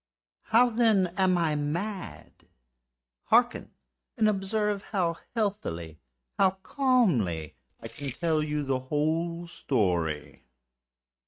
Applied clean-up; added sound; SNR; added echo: neural mask model RNNoise.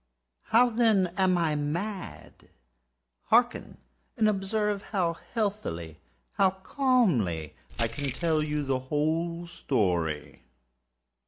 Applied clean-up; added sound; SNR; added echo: none; Keys jangling; 9 dB; none.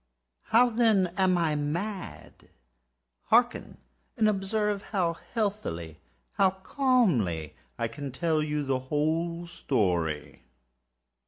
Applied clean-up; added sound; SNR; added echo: none; none; none; none.